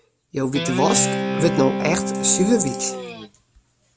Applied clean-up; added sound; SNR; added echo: none; Guitar; 3 dB; none.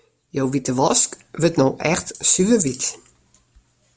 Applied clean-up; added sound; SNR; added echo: none; none; none; none.